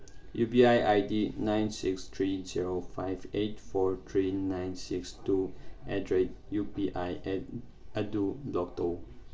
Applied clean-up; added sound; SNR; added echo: none; none; none; reverberation time 0.2 s.